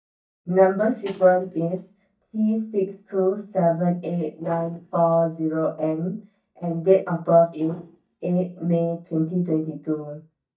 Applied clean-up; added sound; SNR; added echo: neural mask model DeepFilterNet 3.